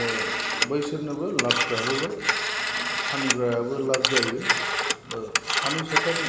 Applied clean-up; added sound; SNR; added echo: none; Telephone; -2 dB; none.